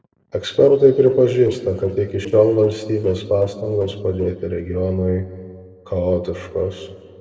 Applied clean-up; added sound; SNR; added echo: neural separator model SepFormer DNS4.